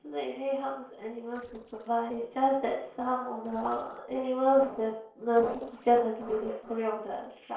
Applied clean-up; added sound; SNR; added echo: neural separator model SepFormer DNS4.